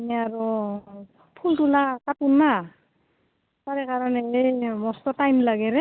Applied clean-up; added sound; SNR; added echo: none; none; none; none.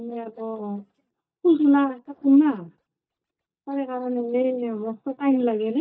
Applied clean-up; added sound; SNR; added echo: neural mask model DeepFilterNet 3.